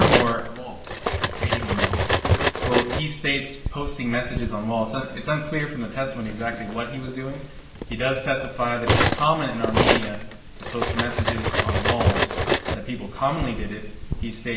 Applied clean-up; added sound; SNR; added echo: none; Cutlery, silverware; -2 dB; reverberation time 0.9 s.